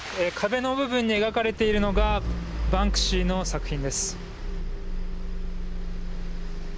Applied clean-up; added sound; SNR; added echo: none; Idling / Engine starting / Motor vehicle (road); 1 dB; none.